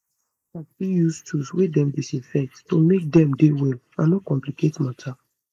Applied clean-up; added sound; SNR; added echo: neural mask model Resemble Enhance denoiser.